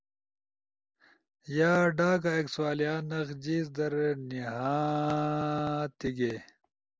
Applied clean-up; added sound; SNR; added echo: none; none; none; none.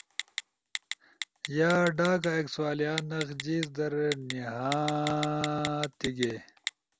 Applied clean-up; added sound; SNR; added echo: none; Telephone; 10 dB; none.